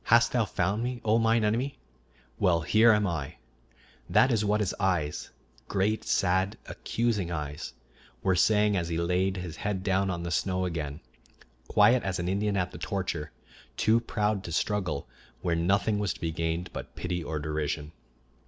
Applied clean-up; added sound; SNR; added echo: none; none; none; none.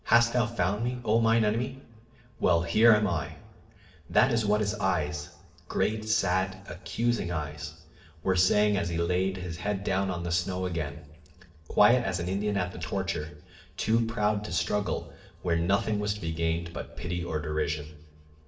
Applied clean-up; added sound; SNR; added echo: none; none; none; reverberation time 0.7 s.